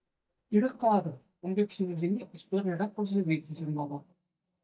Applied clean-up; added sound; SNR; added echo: neural mask model DeepFilterNet 3.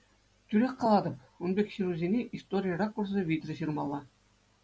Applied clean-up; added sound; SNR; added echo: none; none; none; none.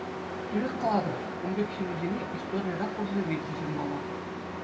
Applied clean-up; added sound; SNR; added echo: none; Truck; 3 dB; reverberation time 1.7 s.